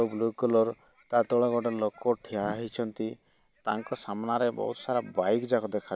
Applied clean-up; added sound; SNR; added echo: none; none; none; none.